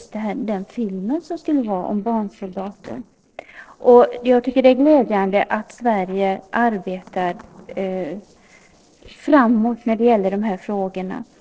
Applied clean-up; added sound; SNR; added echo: neural separator model SepFormer DNS4.